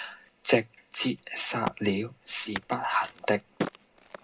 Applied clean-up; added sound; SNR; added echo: none; Crack; 10 dB; reverberation time 0.2 s.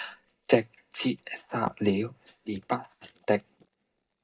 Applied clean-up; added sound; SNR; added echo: neural mask model DeepFilterNet 3.